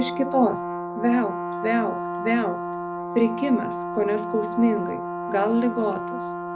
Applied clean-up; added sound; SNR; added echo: none; Brass instrument; 5 dB; none.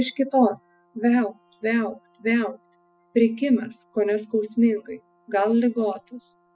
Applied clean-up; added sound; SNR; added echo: classical method spectral subtraction.